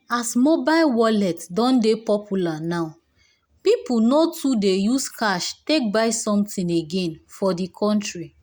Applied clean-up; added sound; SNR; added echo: none; none; none; none.